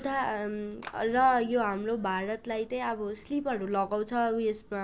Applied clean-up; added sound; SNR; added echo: none; Clapping; 15 dB; none.